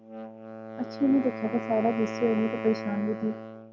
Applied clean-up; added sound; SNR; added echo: none; Wind instrument, woodwind instrument; 8 dB; none.